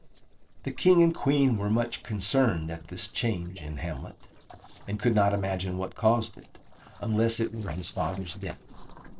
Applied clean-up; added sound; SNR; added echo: neural separator model SepFormer DNS4.